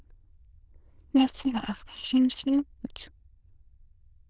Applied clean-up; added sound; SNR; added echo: neural diffusion model UNIVERSE++.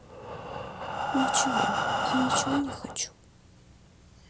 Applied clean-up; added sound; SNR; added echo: none; Breathing; -2 dB; none.